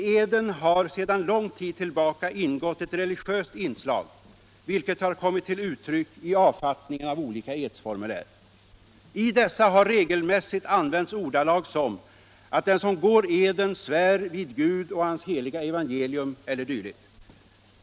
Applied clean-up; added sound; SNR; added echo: none; none; none; none.